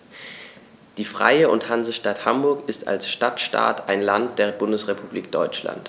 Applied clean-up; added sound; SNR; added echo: none; none; none; none.